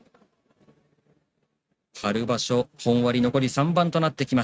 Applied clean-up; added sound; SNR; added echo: neural mask model RNNoise.